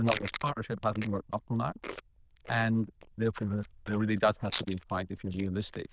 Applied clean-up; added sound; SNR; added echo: neural diffusion model UNIVERSE++.